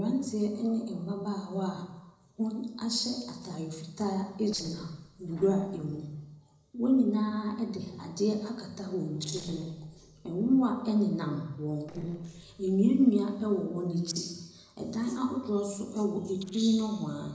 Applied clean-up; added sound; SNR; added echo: neural separator model SepFormer DNS4.